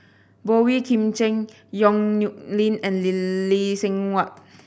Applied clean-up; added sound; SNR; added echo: none; none; none; none.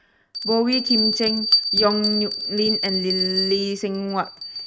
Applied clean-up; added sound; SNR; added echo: neural mask model RNNoise.